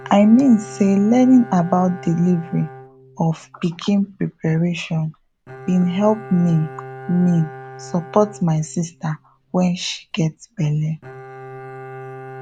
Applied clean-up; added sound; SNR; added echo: none; Bowed string instrument; 18 dB; none.